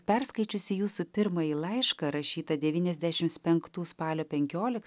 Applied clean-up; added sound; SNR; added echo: none; none; none; none.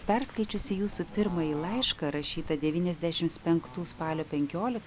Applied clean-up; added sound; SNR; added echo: none; Bird / Fowl; 14 dB; none.